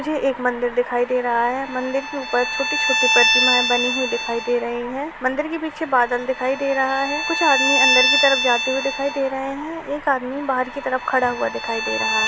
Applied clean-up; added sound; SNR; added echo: none; Bowed string instrument; 2 dB; none.